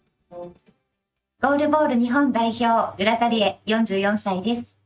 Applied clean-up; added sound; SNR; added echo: neural mask model RNNoise.